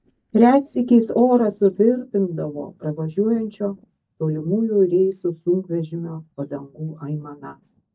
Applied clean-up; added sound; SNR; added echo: neural mask model DeepFilterNet 3.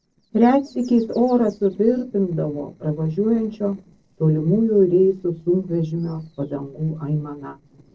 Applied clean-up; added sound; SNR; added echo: neural separator model SepFormer DNS4.